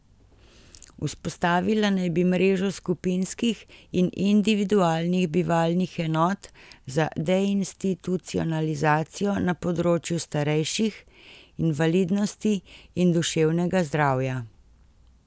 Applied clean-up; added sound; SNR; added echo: none; none; none; none.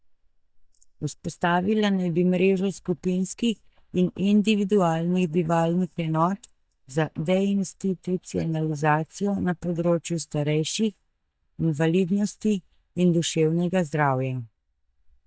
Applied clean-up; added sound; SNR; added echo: neural mask model DeepFilterNet 3.